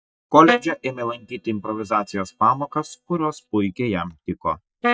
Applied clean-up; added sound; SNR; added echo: neural mask model DeepFilterNet 3.